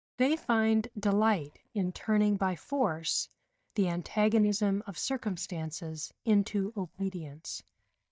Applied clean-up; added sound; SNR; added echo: neural mask model DeepFilterNet 3.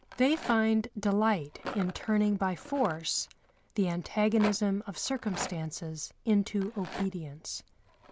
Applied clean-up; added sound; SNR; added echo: none; Rattle; 15 dB; none.